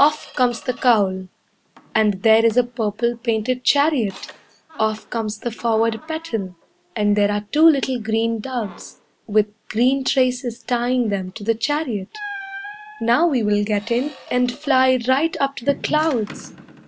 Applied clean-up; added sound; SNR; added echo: none; Squeak; 20 dB; none.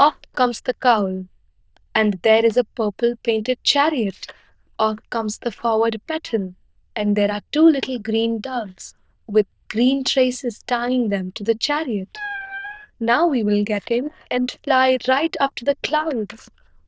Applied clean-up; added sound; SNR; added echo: neural diffusion model UNIVERSE++.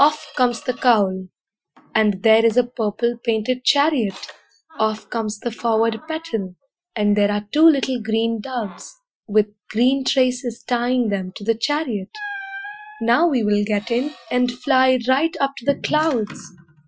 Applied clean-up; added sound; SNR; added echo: classical method Wiener filter.